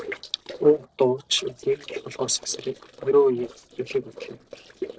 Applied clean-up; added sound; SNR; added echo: neural separator model SepFormer DNS4.